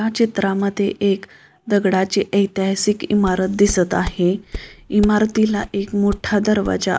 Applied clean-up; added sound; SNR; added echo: neural mask model Resemble Enhance denoiser.